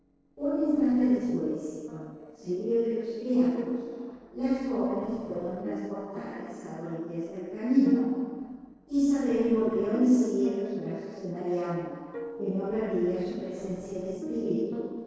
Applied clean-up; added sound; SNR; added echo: neural separator model SepFormer DNS4.